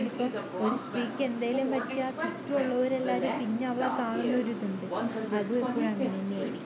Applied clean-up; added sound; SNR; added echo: none; Subway, metro, underground; 3 dB; none.